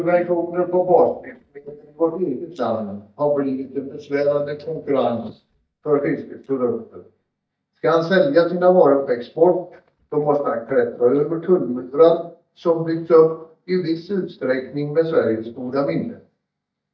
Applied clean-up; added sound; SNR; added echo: neural mask model DeepFilterNet 3.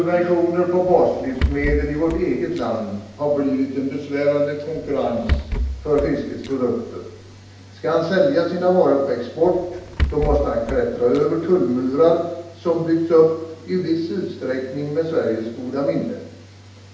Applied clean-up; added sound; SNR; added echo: none; Rattle / Breathing; 8 dB; reverberation time 0.9 s.